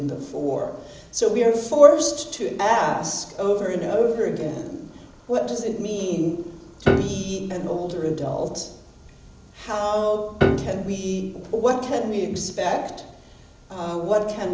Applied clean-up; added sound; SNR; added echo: none; Piano; 2 dB; none.